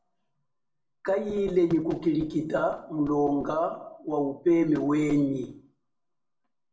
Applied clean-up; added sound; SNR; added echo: none; none; none; reverberation time 0.3 s.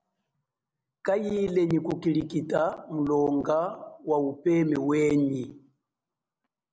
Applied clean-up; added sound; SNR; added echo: none; none; none; none.